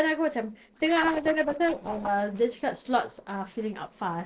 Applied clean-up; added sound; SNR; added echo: neural separator model SepFormer DNS4.